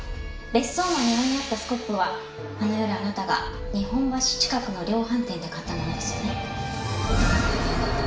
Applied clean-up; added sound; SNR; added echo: none; Musical instrument; 16 dB; reverberation time 0.7 s.